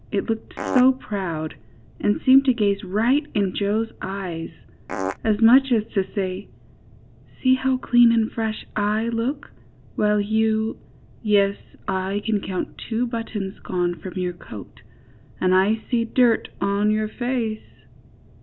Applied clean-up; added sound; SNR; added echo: none; Fart; 3 dB; none.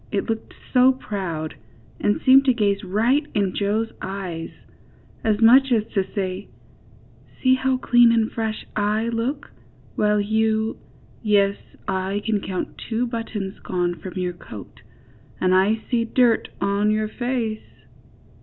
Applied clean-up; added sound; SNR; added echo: none; none; none; none.